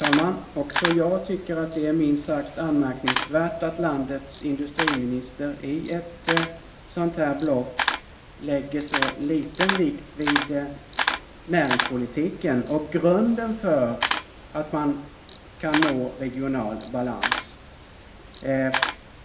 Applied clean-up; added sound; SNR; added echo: none; Camera; 4 dB; reverberation time 0.6 s.